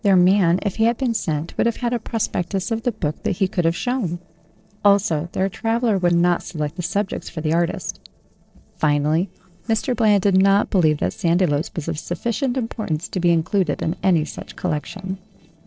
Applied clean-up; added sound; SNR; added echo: neural separator model SepFormer DNS4.